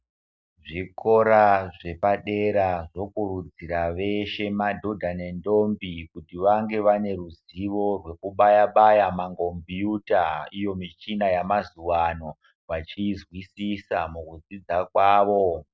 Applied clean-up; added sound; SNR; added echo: none; none; none; none.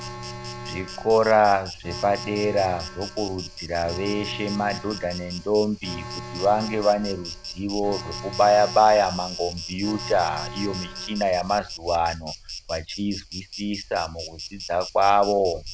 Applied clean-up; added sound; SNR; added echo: none; Insect + Alarm; 12 dB; none.